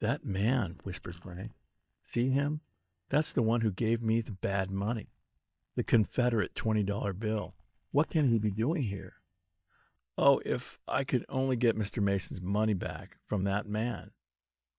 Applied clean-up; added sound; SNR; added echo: neural mask model DeepFilterNet 3.